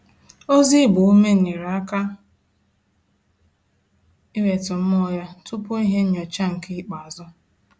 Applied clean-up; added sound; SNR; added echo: none; none; none; none.